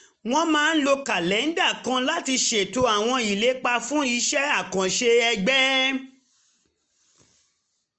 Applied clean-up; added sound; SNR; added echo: none; none; none; none.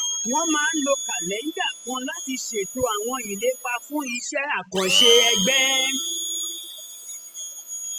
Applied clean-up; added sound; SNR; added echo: classical method spectral subtraction.